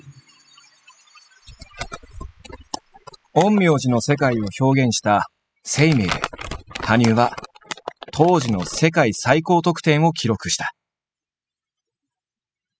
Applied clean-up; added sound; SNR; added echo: classical method spectral subtraction.